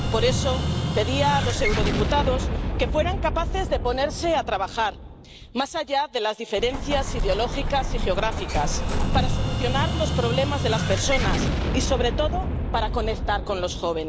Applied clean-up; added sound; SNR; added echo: none; Explosion; -1 dB; none.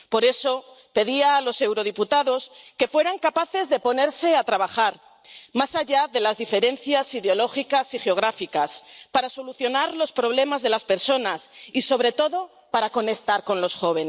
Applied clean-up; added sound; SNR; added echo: none; none; none; none.